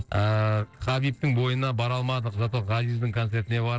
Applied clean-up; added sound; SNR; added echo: neural separator model SepFormer DNS4.